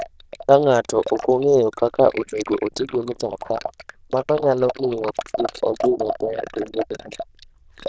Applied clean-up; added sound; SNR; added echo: neural diffusion model UNIVERSE++.